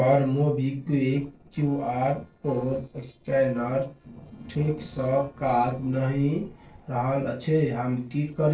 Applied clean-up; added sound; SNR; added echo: neural separator model SepFormer DNS4.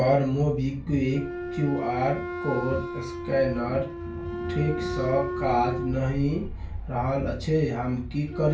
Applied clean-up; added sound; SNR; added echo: none; Wind instrument, woodwind instrument; 9 dB; reverberation time 0.2 s.